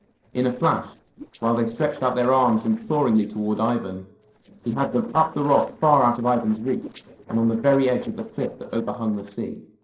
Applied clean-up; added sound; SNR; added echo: neural separator model SepFormer DNS4.